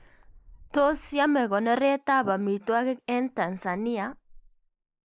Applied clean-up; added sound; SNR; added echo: neural mask model Resemble Enhance denoiser.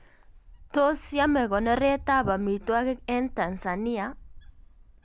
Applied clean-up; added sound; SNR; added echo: none; Wind; 17 dB; none.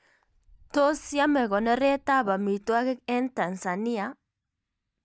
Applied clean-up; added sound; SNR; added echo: neural mask model DeepFilterNet 3.